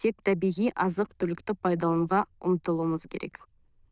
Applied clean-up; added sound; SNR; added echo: neural diffusion model UNIVERSE++.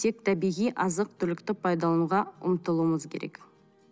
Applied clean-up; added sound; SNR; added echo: none; none; none; none.